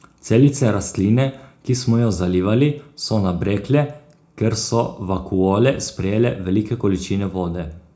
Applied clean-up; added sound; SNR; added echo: none; none; none; reverberation time 0.3 s.